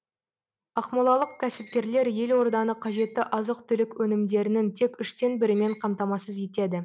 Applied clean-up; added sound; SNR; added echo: none; Squeak; 20 dB; none.